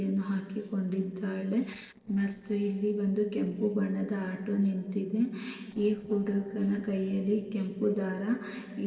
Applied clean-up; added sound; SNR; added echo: neural separator model SepFormer DNS4.